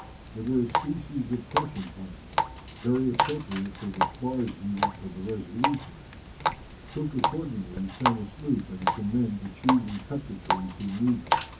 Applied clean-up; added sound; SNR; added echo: none; Water tap, faucet; 1 dB; reverberation time 0.3 s.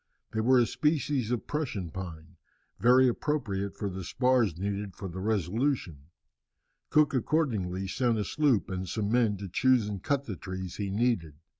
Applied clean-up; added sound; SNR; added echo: none; none; none; none.